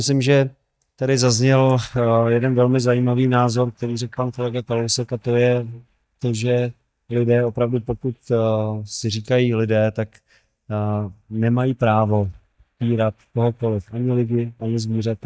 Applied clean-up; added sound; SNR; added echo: neural mask model DeepFilterNet 3.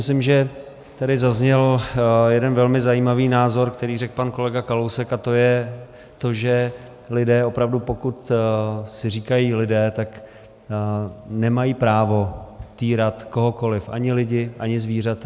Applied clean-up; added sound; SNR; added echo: none; none; none; none.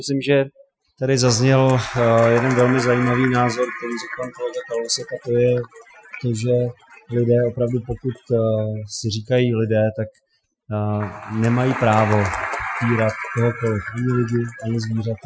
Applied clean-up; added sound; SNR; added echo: classical method Wiener filter.